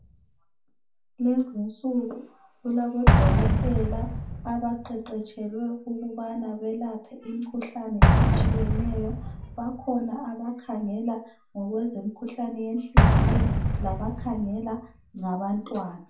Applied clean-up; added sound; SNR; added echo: none; Explosion; -4 dB; reverberation time 0.3 s.